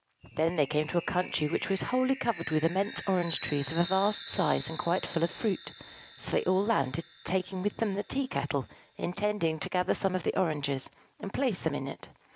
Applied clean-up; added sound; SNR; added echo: none; Chime; 4 dB; none.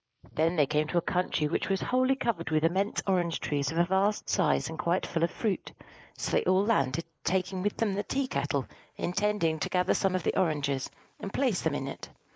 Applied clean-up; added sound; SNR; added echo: neural mask model Resemble Enhance denoiser.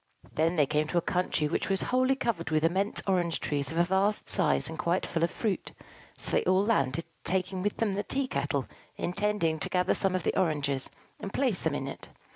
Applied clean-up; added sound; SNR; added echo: none; none; none; none.